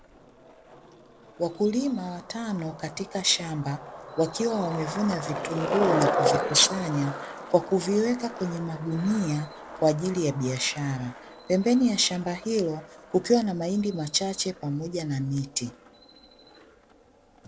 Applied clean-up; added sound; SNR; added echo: none; Skateboard; 7 dB; none.